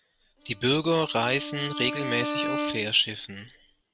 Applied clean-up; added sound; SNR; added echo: none; Bowed string instrument; 7 dB; none.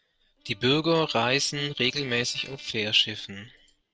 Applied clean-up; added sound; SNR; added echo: neural separator model SepFormer DNS4.